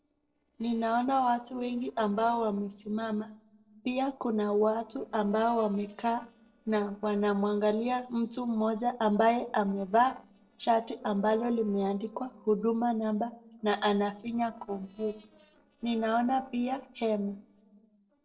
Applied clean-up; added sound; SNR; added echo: neural separator model SepFormer DNS4.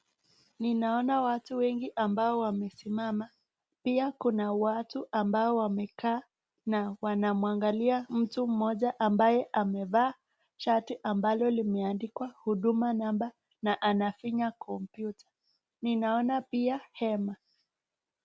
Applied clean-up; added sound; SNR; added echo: none; none; none; none.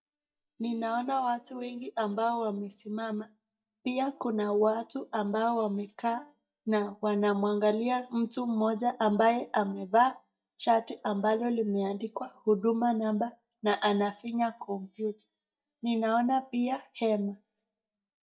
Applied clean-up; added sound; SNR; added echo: neural mask model DeepFilterNet 3.